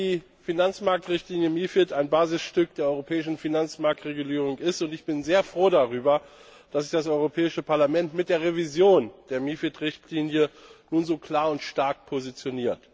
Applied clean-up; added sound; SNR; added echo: none; none; none; none.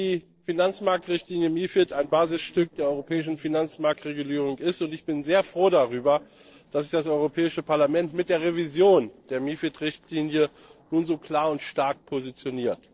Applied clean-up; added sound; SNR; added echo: neural separator model SepFormer DNS4.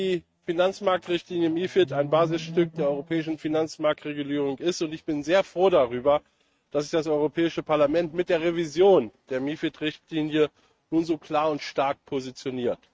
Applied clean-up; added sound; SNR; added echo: neural mask model RNNoise.